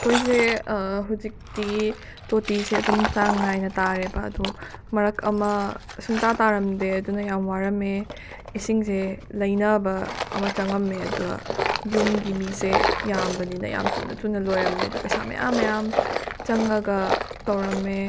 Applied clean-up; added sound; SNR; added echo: none; Tools; 5 dB; none.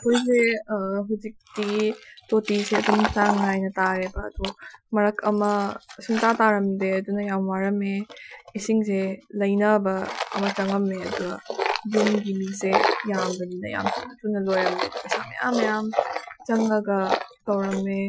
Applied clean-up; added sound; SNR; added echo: classical method Wiener filter.